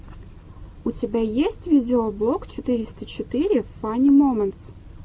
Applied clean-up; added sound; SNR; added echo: none; none; none; none.